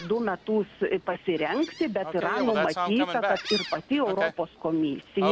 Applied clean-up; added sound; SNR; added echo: none; Gull, seagull; 6 dB; none.